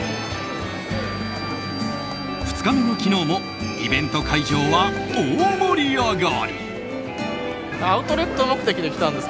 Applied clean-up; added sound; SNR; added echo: none; Bowed string instrument; 16 dB; none.